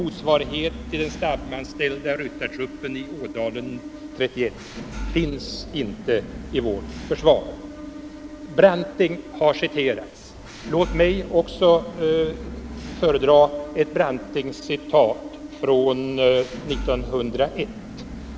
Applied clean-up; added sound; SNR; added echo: none; Engine / Mechanisms; 12 dB; none.